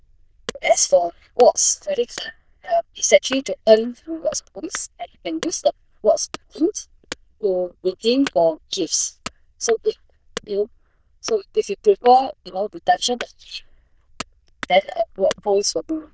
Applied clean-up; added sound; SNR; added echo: neural diffusion model UNIVERSE++.